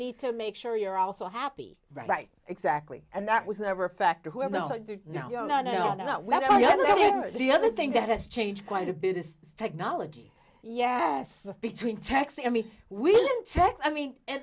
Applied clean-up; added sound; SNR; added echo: none; none; none; none.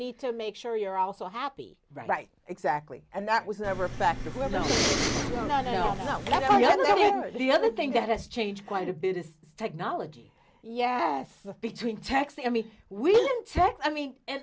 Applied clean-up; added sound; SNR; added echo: none; Respiratory sounds; 3 dB; none.